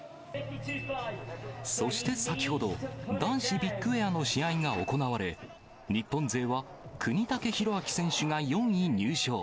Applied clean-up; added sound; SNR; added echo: none; Glockenspiel; 20 dB; none.